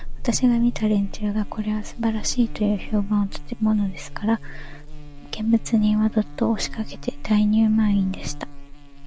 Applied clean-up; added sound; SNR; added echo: none; Buzz; 7 dB; none.